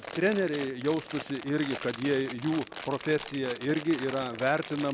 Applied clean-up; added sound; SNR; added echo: none; Crumpling, crinkling; 12 dB; none.